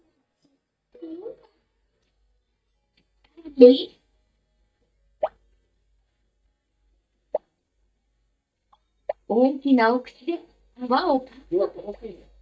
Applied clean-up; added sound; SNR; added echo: neural mask model DeepFilterNet 3.